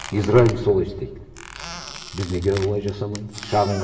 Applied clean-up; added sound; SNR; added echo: none; Squeak; 16 dB; reverberation time 1.2 s.